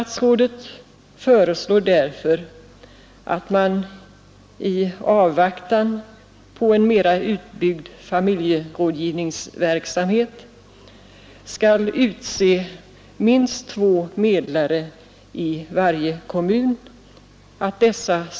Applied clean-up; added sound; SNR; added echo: none; none; none; none.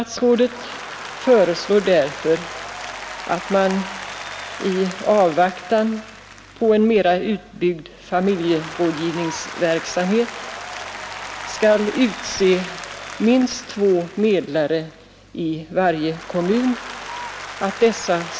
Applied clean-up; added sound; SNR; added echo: none; Applause; 13 dB; none.